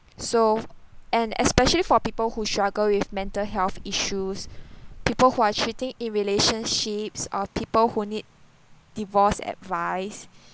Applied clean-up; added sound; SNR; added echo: none; Rain; 16 dB; none.